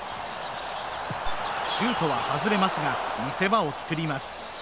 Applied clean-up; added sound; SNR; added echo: none; Gull, seagull; 12 dB; none.